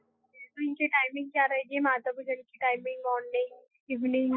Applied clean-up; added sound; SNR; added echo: classical method Wiener filter.